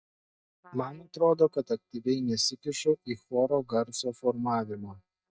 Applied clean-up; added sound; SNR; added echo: neural mask model DeepFilterNet 3.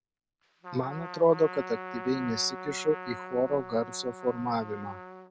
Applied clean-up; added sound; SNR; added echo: none; Trumpet; 12 dB; none.